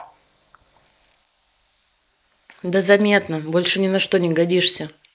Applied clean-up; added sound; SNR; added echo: neural mask model Resemble Enhance denoiser.